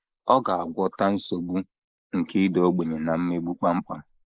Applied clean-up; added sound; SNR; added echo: neural mask model Resemble Enhance denoiser.